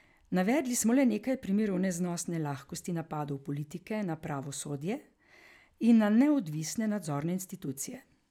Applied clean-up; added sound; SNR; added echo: none; none; none; none.